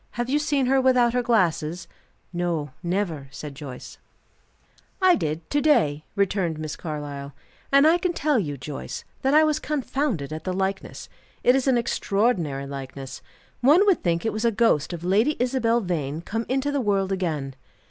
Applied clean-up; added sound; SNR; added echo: none; none; none; none.